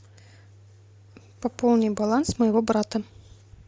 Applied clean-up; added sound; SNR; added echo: none; none; none; none.